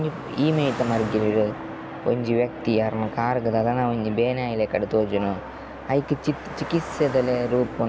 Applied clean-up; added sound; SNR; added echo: none; Car passing by + Bowed string instrument; 14 dB; none.